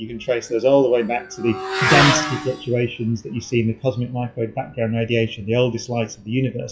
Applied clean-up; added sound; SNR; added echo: classical method WPE with log-MMSE.